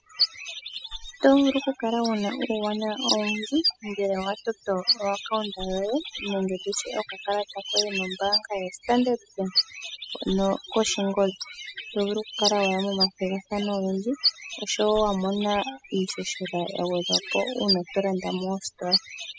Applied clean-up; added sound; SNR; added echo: classical method spectral subtraction.